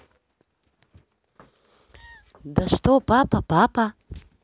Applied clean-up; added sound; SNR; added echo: none; none; none; none.